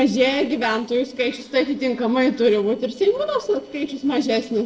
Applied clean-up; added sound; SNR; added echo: neural separator model SepFormer DNS4.